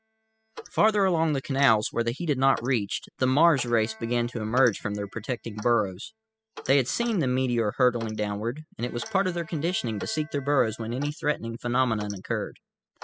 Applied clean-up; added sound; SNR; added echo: classical method spectral subtraction.